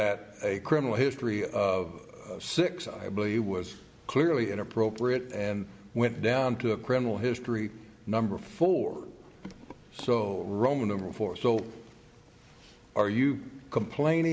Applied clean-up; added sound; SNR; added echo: none; none; none; none.